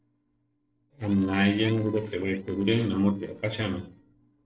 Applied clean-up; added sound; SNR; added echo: neural separator model SepFormer DNS4.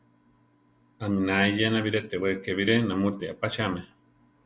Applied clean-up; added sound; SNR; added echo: none; none; none; none.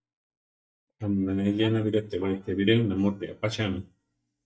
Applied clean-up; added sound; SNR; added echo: neural mask model DeepFilterNet 3.